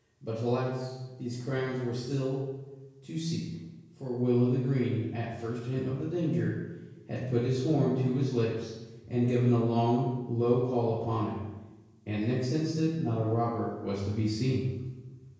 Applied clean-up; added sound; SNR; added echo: none; none; none; reverberation time 1.0 s.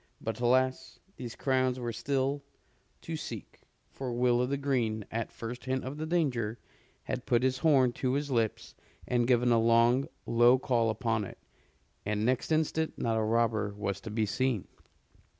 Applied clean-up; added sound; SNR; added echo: none; none; none; none.